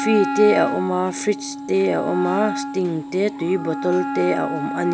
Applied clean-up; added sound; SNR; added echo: none; Wind instrument, woodwind instrument; 6 dB; none.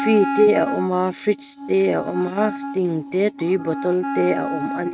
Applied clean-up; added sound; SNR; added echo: neural mask model RNNoise.